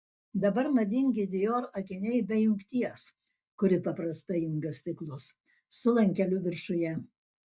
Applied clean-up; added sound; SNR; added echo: neural mask model DeepFilterNet 3.